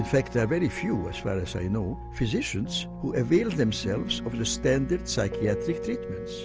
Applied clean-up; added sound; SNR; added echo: none; Wind instrument, woodwind instrument; 18 dB; none.